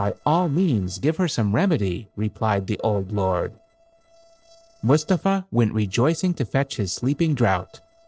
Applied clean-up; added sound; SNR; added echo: neural separator model SepFormer DNS4.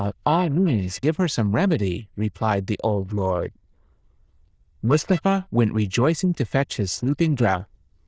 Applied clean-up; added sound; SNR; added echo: neural diffusion model UNIVERSE++.